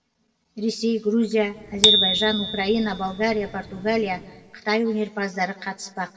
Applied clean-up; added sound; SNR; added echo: none; Bicycle bell; 0 dB; reverberation time 1.6 s.